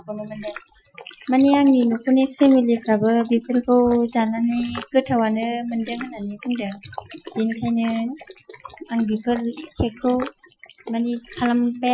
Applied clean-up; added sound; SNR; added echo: classical method Wiener filter.